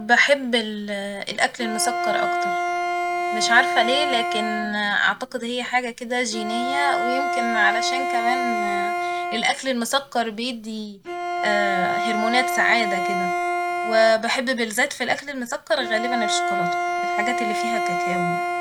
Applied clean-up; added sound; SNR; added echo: none; Bowed string instrument; 1 dB; none.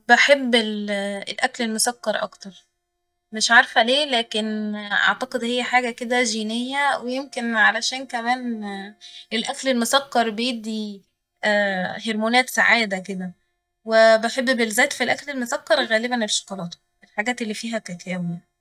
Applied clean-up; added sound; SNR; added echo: neural mask model DeepFilterNet 3.